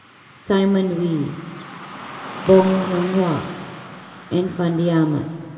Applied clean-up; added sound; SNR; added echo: none; Car passing by / Traffic noise, roadway noise; 15 dB; reverberation time 2.4 s.